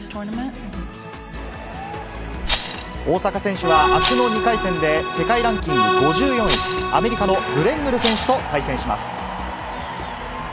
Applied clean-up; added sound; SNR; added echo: none; Rattle + Accordion; 0 dB; none.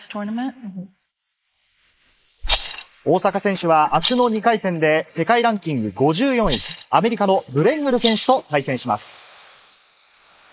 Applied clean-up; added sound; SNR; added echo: neural mask model Resemble Enhance denoiser.